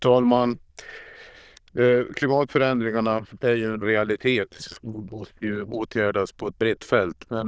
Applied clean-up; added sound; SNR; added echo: neural diffusion model UNIVERSE++.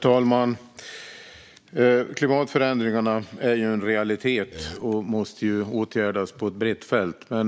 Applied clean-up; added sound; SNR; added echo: none; Burping, eructation; 13 dB; none.